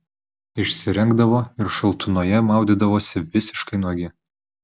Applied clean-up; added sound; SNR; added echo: none; none; none; none.